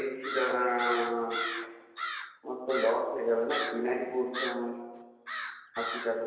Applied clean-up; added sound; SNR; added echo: none; Crow; 6 dB; reverberation time 1.0 s.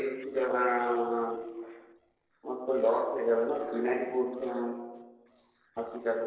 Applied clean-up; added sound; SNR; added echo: neural separator model SepFormer DNS4.